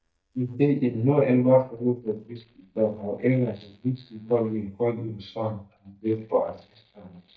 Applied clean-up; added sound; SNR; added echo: neural mask model DeepFilterNet 3.